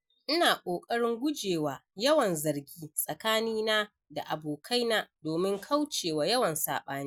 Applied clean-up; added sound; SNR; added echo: none; none; none; none.